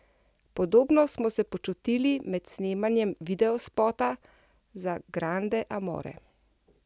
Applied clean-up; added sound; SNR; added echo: none; none; none; none.